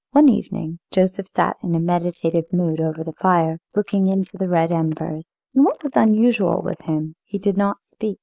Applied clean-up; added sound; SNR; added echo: neural mask model Resemble Enhance denoiser.